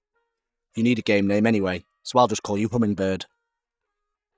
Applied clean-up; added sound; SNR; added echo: neural mask model DeepFilterNet 3.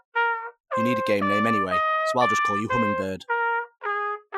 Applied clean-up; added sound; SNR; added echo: classical method Wiener filter.